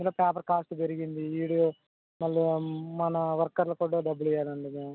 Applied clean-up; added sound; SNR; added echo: none; none; none; none.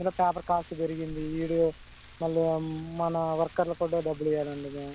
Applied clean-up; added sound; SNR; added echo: none; Rain; 18 dB; none.